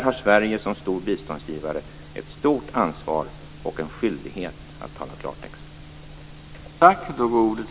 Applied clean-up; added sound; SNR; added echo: none; none; none; none.